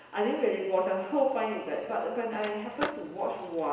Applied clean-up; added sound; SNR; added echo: none; Skateboard; 10 dB; reverberation time 1.0 s.